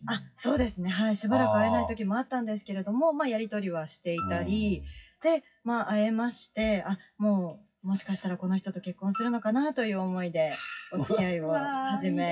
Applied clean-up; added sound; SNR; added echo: classical method WPE with log-MMSE.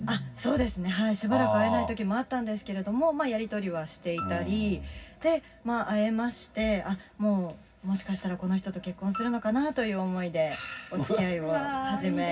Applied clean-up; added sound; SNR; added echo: none; Piano; 15 dB; reverberation time 0.4 s.